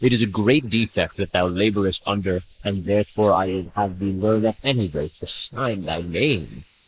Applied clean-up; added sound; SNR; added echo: neural mask model Resemble Enhance denoiser.